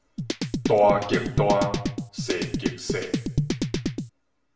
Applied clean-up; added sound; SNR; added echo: none; Drum kit; 1 dB; reverberation time 0.8 s.